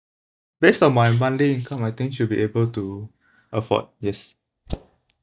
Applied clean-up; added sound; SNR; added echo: neural mask model DeepFilterNet 3.